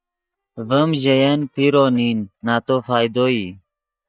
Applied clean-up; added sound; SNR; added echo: neural mask model DeepFilterNet 3.